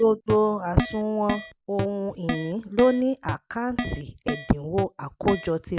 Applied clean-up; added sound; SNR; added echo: none; Keyboard (musical); 8 dB; none.